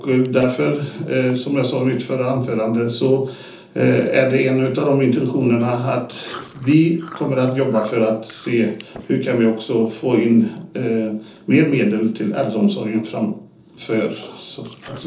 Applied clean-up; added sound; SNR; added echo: neural separator model SepFormer DNS4.